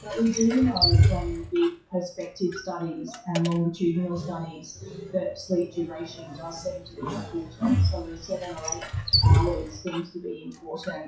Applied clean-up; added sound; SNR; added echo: classical method WPE with log-MMSE.